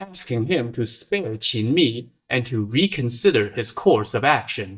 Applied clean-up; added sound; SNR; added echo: neural mask model DeepFilterNet 3.